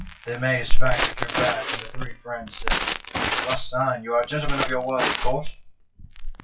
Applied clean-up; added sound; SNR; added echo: classical method WPE with log-MMSE.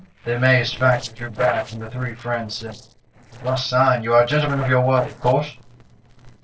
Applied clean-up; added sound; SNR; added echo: neural separator model SepFormer DNS4.